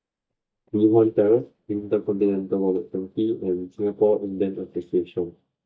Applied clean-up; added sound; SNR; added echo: neural mask model DeepFilterNet 3.